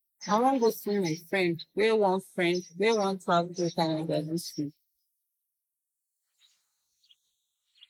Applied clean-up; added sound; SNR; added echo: neural mask model Resemble Enhance denoiser.